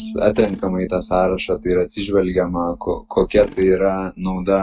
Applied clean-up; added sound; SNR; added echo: neural mask model RNNoise.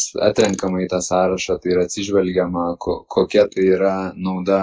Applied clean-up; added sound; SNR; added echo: neural mask model Resemble Enhance denoiser.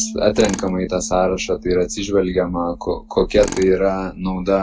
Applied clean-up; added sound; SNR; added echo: none; Bass guitar + Tools; 14 dB; none.